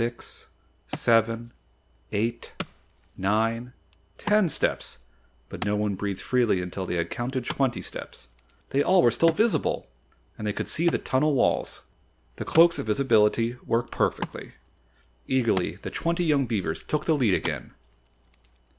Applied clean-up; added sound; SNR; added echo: none; Wood; 17 dB; none.